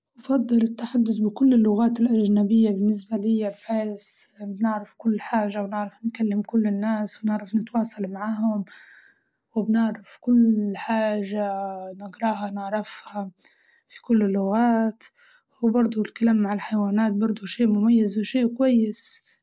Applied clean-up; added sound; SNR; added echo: none; none; none; none.